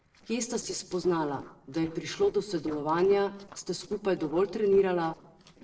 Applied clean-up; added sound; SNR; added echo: neural separator model SepFormer DNS4.